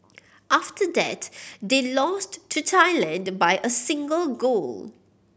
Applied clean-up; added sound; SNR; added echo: none; none; none; none.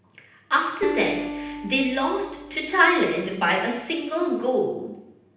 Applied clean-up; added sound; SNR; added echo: none; Acoustic guitar; 12 dB; reverberation time 0.9 s.